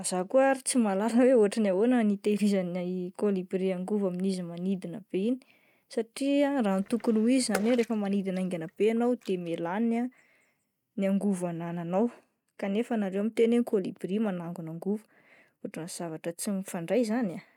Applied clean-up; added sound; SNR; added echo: neural mask model RNNoise.